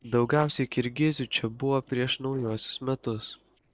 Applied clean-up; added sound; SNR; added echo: neural separator model SepFormer DNS4.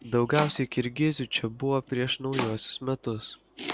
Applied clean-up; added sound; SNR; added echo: none; Domestic sounds, home sounds; 10 dB; none.